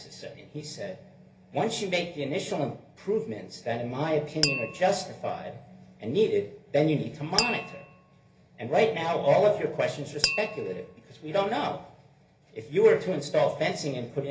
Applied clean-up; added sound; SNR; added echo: none; Tap; 6 dB; reverberation time 0.3 s.